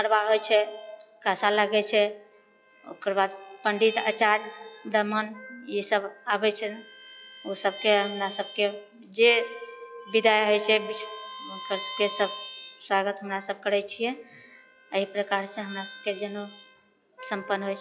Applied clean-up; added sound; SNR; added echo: classical method log-MMSE.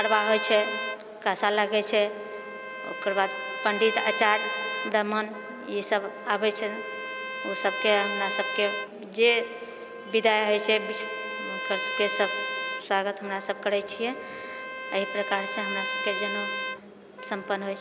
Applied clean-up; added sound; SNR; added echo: none; Trumpet; 6 dB; none.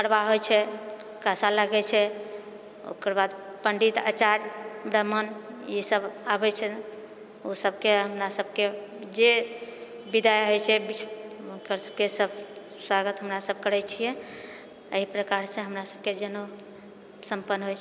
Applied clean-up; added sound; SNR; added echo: none; none; none; none.